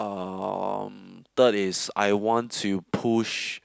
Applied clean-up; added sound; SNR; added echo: none; none; none; none.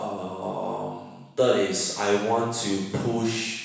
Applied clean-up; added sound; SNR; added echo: none; none; none; reverberation time 1.1 s.